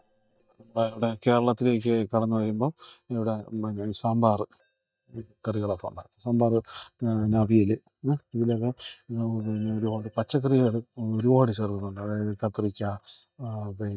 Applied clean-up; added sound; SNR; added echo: neural mask model DeepFilterNet 3.